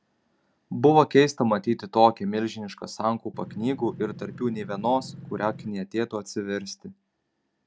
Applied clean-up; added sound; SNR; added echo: none; Engine; 15 dB; none.